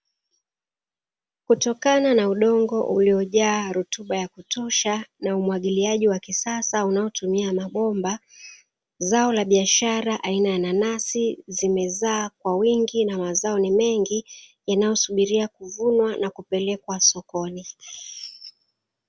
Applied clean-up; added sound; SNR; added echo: none; none; none; none.